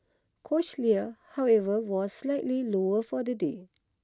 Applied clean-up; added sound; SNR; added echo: none; none; none; none.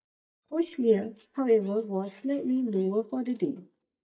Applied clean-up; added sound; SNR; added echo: neural mask model DeepFilterNet 3.